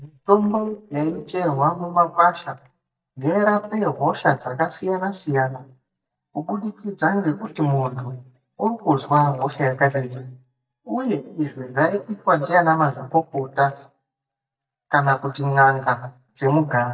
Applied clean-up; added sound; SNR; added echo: neural mask model DeepFilterNet 3.